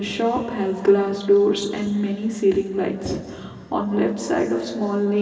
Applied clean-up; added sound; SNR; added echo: none; none; none; reverberation time 2.5 s.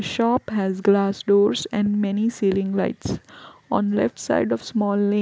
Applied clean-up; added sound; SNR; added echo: none; none; none; none.